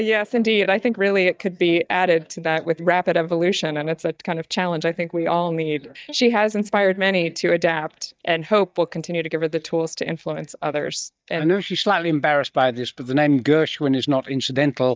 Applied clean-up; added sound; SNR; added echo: neural mask model DeepFilterNet 3.